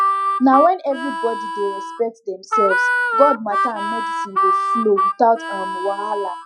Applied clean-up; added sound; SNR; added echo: classical method Wiener filter.